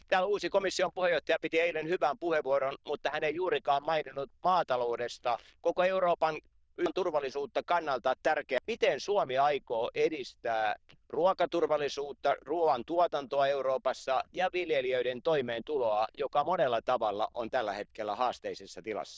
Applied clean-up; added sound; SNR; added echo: neural diffusion model UNIVERSE++.